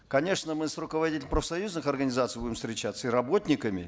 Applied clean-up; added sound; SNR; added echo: none; none; none; none.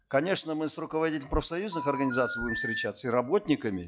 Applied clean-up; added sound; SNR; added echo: classical method log-MMSE.